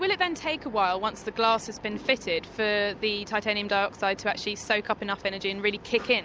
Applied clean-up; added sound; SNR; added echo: none; none; none; none.